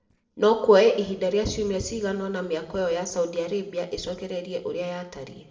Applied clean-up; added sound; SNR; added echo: neural separator model SepFormer DNS4.